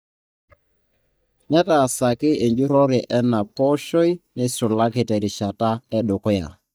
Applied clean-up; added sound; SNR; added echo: neural mask model DeepFilterNet 3.